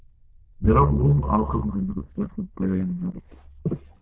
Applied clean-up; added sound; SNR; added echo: neural diffusion model UNIVERSE++.